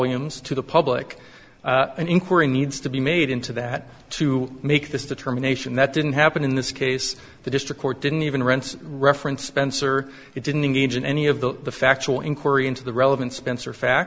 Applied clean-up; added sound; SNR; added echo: none; none; none; none.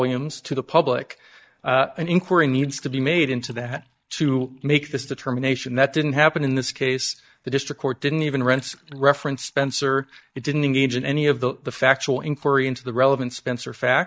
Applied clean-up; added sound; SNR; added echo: neural mask model DeepFilterNet 3.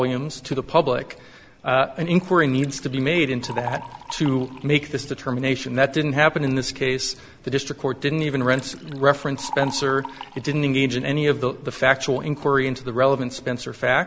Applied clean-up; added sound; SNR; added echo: none; Liquid; 19 dB; none.